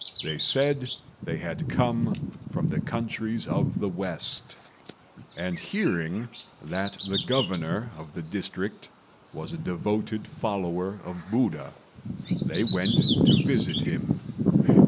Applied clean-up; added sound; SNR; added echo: none; Bird vocalization, bird call, bird song; -2 dB; none.